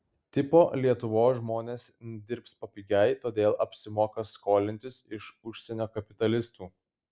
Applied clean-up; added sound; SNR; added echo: none; none; none; none.